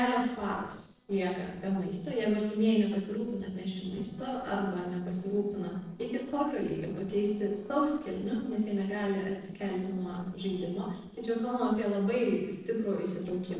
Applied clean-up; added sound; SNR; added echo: neural separator model SepFormer DNS4.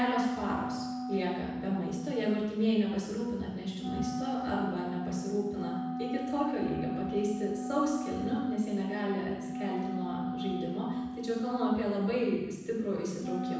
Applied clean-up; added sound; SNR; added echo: none; Wind instrument, woodwind instrument; 5 dB; reverberation time 1.1 s.